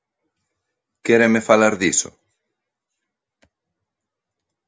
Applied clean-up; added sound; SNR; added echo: none; none; none; none.